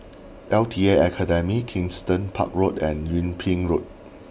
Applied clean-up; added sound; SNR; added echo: none; none; none; none.